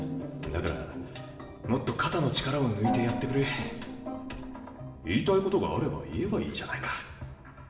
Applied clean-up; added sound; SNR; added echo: none; Gong; 8 dB; reverberation time 1.1 s.